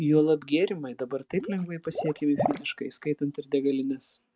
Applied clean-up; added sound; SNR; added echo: neural mask model RNNoise.